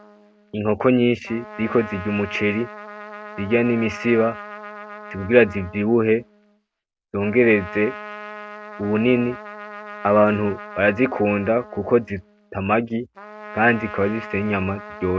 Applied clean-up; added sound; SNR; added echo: none; Trumpet; 15 dB; none.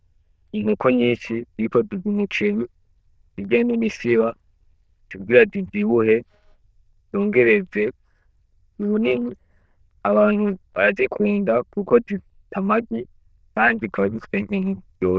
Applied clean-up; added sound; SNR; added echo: neural diffusion model UNIVERSE++.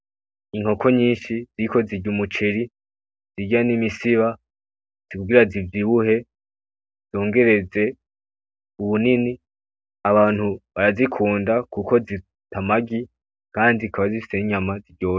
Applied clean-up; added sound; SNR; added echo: none; none; none; none.